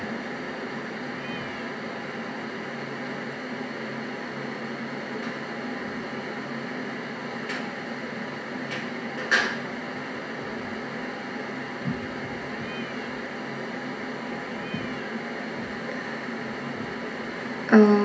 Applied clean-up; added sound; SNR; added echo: none; Cat; 17 dB; reverberation time 0.3 s.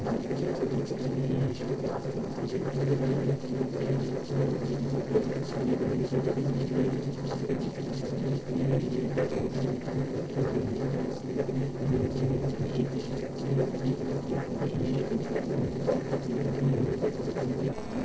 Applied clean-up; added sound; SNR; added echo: neural separator model SepFormer DNS4.